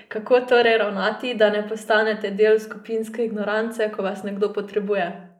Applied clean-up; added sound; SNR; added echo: neural mask model Resemble Enhance denoiser.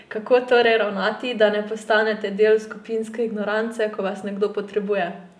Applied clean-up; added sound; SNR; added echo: none; none; none; none.